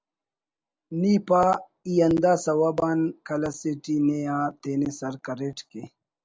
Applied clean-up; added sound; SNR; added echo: none; none; none; none.